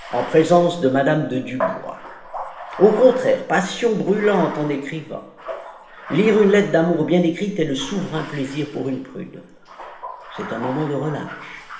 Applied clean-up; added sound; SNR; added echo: none; Bathtub (filling or washing); 14 dB; reverberation time 1.1 s.